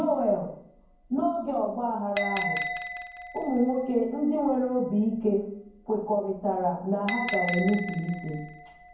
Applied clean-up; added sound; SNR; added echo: none; Bell; 10 dB; reverberation time 0.9 s.